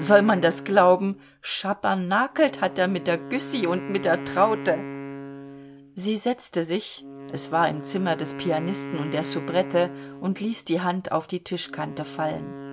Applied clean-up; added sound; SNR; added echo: none; Wind instrument, woodwind instrument; 12 dB; none.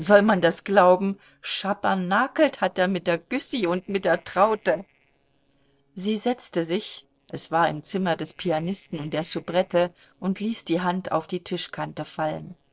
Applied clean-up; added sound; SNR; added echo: neural separator model SepFormer DNS4.